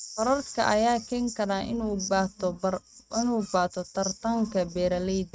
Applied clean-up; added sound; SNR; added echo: neural mask model RNNoise.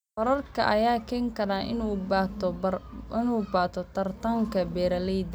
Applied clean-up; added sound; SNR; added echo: none; none; none; none.